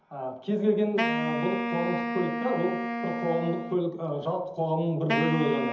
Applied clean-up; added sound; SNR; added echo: none; Wind instrument, woodwind instrument; 3 dB; reverberation time 1.2 s.